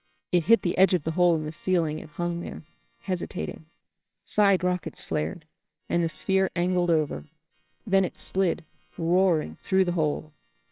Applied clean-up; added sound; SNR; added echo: neural separator model SepFormer WHAMR!.